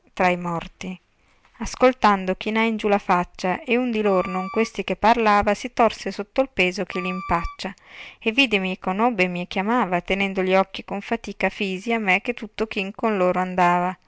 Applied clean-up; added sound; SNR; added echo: none; Wind instrument, woodwind instrument; 15 dB; none.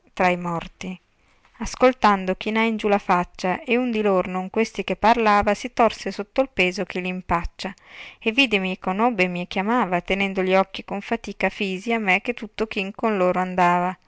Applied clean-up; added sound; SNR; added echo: none; none; none; none.